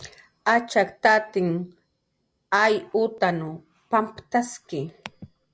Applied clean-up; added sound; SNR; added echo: none; none; none; none.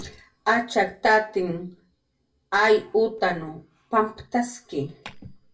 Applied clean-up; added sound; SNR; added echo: none; none; none; reverberation time 0.2 s.